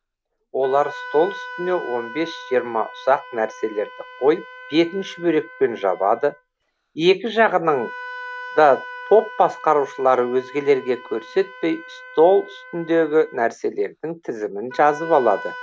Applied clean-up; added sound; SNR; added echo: none; Wind instrument, woodwind instrument; 16 dB; none.